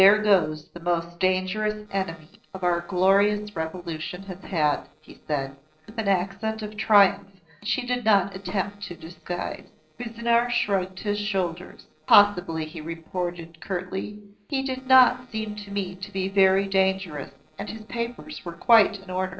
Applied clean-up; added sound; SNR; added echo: neural separator model SepFormer DNS4.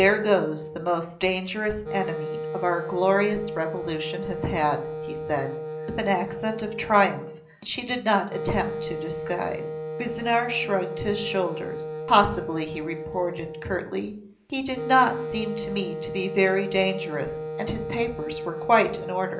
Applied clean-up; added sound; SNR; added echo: none; Wind instrument, woodwind instrument; 7 dB; reverberation time 0.5 s.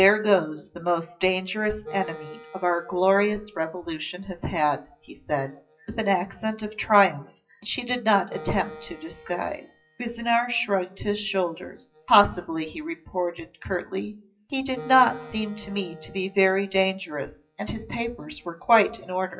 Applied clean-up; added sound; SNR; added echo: classical method WPE with log-MMSE.